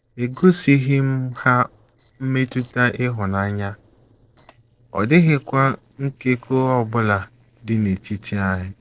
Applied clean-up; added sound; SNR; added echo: neural separator model SepFormer DNS4.